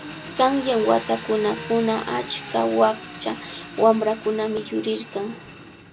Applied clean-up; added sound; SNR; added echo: none; Engine; 13 dB; none.